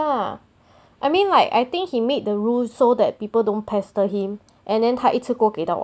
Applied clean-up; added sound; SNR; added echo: none; none; none; none.